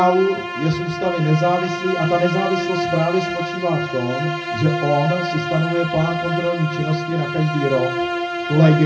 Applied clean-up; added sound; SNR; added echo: none; Bowed string instrument; 5 dB; reverberation time 0.4 s.